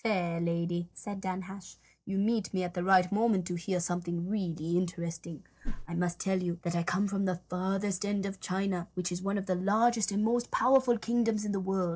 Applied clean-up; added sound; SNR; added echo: neural separator model SepFormer DNS4.